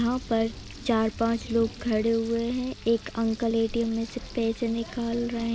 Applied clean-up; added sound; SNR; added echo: none; Frying (food) + Walk, footsteps; 18 dB; none.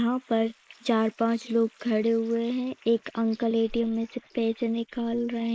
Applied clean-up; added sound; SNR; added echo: neural mask model Resemble Enhance denoiser.